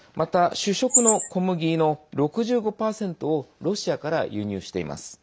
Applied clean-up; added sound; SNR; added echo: none; Chirp, tweet; 1 dB; none.